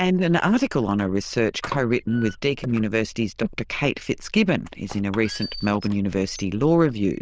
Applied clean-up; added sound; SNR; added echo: neural diffusion model UNIVERSE++.